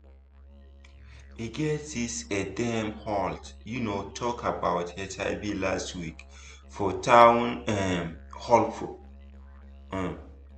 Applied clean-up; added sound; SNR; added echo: none; Musical instrument; 20 dB; none.